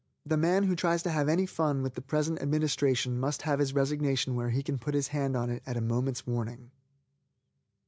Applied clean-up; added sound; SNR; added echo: none; none; none; none.